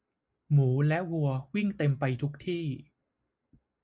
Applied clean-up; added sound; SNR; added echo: none; none; none; none.